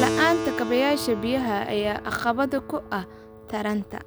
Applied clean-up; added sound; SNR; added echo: none; Keyboard (musical); 7 dB; none.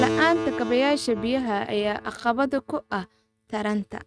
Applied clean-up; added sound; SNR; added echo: neural mask model RNNoise.